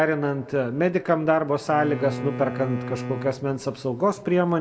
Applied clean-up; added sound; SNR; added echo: none; Bowed string instrument; 11 dB; reverberation time 0.8 s.